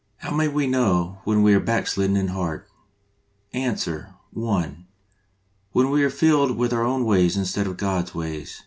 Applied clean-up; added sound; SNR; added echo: none; none; none; none.